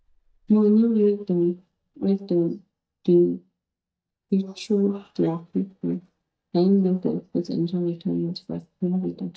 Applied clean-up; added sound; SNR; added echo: neural mask model DeepFilterNet 3.